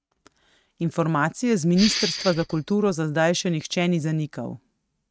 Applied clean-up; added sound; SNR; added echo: neural mask model RNNoise.